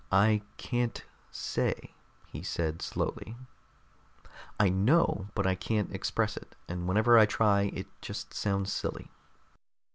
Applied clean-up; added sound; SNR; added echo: none; none; none; none.